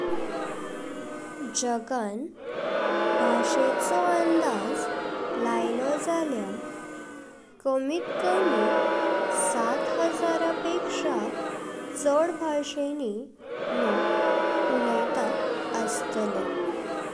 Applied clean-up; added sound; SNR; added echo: none; Crowd; -2 dB; none.